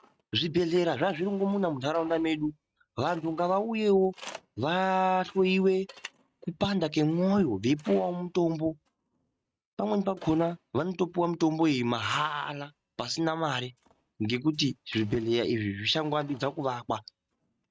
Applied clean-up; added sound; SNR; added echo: neural mask model RNNoise.